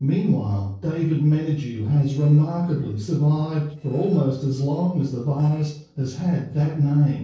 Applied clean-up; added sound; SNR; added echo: neural separator model SepFormer DNS4.